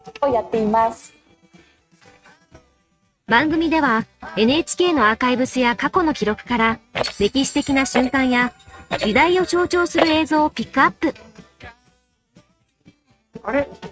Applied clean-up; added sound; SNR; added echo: neural mask model RNNoise.